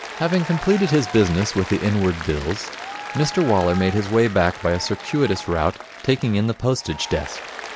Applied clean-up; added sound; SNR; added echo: none; Applause; 12 dB; none.